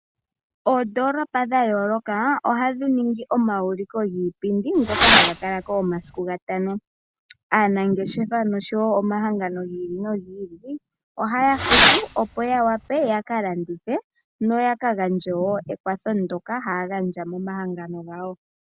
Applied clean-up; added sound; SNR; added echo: none; Fireworks; -3 dB; none.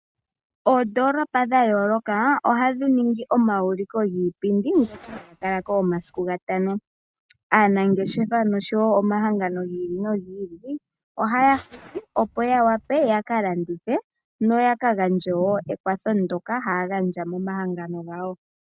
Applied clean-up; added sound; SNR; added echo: neural mask model RNNoise.